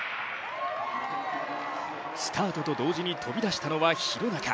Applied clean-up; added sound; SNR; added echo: none; none; none; none.